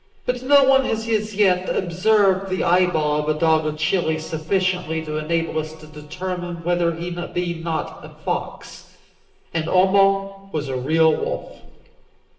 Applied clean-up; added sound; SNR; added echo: neural separator model SepFormer DNS4.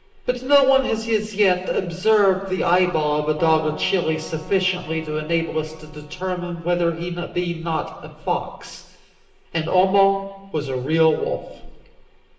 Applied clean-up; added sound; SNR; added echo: none; Keyboard (musical); 17 dB; reverberation time 1.1 s.